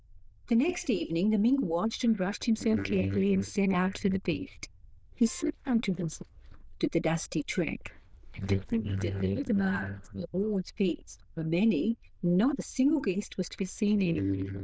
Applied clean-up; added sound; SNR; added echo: neural diffusion model UNIVERSE++.